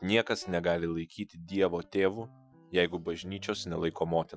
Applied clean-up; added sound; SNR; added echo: classical method Wiener filter.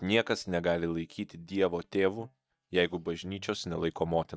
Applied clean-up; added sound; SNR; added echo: neural mask model DeepFilterNet 3.